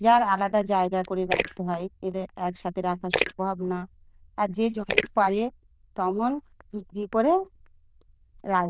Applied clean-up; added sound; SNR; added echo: neural diffusion model UNIVERSE++.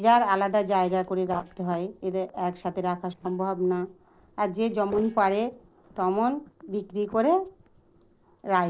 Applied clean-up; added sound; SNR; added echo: neural separator model SepFormer DNS4.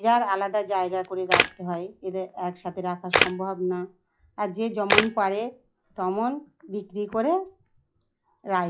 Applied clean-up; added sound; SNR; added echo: classical method log-MMSE.